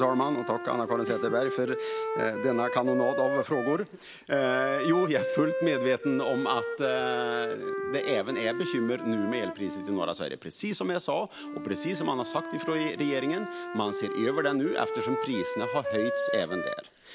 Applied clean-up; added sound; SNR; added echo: none; Wind instrument, woodwind instrument; 4 dB; none.